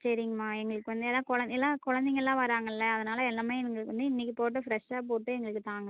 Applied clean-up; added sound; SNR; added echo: none; none; none; none.